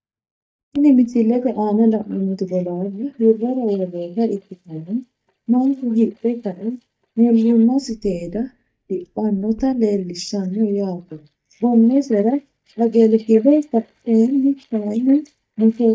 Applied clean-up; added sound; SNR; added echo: neural mask model DeepFilterNet 3.